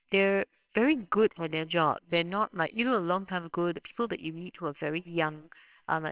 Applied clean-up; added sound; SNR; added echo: neural separator model SepFormer WHAMR!.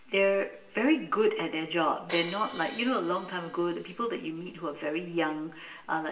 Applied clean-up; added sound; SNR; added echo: none; Crash cymbal; 16 dB; reverberation time 1.3 s.